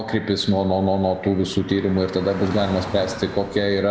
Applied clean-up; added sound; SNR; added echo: none; Traffic noise, roadway noise / Car; 15 dB; none.